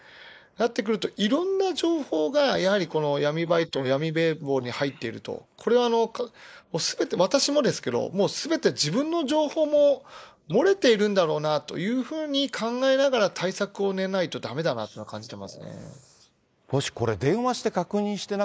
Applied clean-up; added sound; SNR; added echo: neural mask model Resemble Enhance denoiser.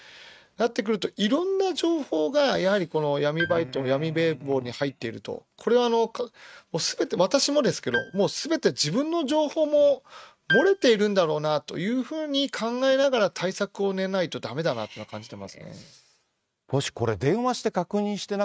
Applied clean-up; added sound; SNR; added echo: neural mask model RNNoise.